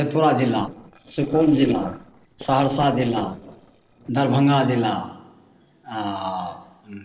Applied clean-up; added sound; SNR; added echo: neural separator model SepFormer DNS4.